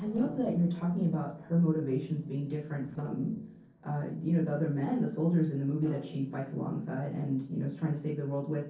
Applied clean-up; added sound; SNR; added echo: neural separator model SepFormer DNS4.